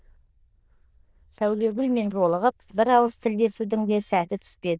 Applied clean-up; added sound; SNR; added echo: neural diffusion model UNIVERSE++.